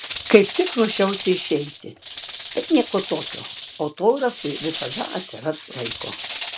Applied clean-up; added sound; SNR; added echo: none; Rattle / Rattle (instrument); 11 dB; none.